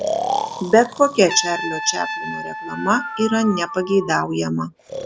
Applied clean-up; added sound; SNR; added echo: none; Trumpet + Breathing; 7 dB; none.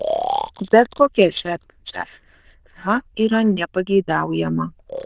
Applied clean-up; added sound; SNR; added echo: neural diffusion model UNIVERSE++.